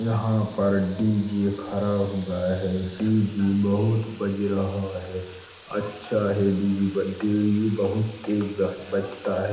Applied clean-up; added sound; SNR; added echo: none; Sink (filling or washing) / Water tap, faucet; 19 dB; reverberation time 0.8 s.